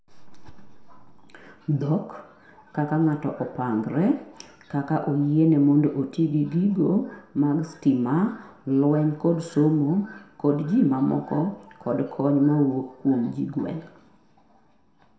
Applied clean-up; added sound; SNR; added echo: none; none; none; reverberation time 0.5 s.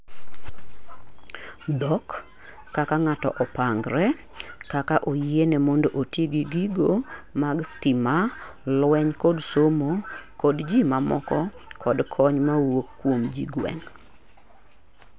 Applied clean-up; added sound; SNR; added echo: none; none; none; none.